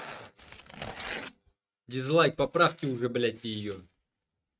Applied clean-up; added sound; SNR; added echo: neural mask model RNNoise.